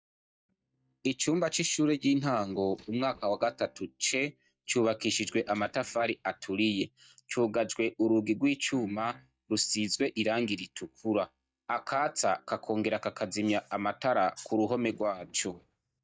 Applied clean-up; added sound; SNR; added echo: neural mask model DeepFilterNet 3.